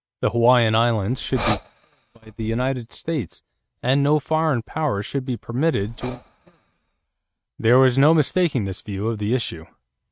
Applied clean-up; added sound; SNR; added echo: neural mask model RNNoise.